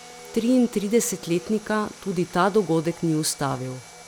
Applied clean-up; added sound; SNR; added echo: none; Sawing + Domestic sounds, home sounds; 19 dB; none.